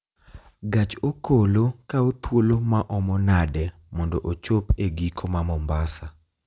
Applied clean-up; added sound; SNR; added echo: none; none; none; none.